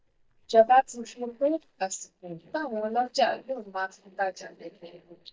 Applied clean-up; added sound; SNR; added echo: neural mask model DeepFilterNet 3.